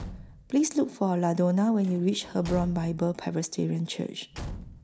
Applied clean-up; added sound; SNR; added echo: none; Slam / Truck / Car; 15 dB; none.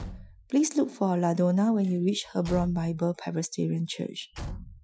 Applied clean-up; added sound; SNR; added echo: classical method Wiener filter.